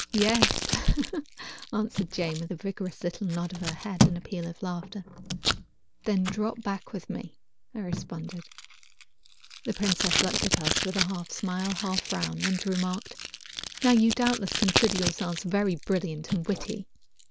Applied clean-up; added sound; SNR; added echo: none; Packing tape, duct tape; 2 dB; none.